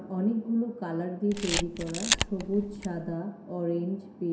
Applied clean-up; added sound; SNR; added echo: none; Camera; 2 dB; reverberation time 0.7 s.